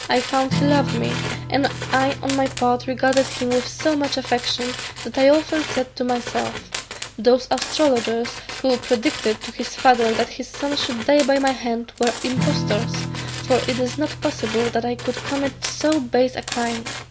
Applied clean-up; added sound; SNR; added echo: none; Tools + Strum; 7 dB; none.